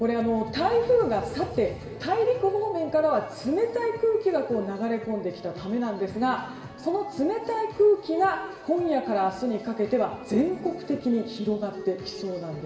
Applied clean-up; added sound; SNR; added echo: none; none; none; reverberation time 2.2 s.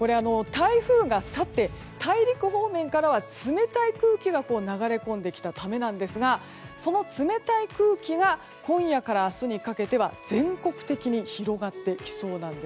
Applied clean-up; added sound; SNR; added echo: none; none; none; none.